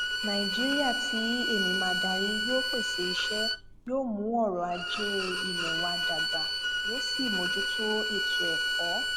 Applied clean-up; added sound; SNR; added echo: none; Bowed string instrument; -3 dB; none.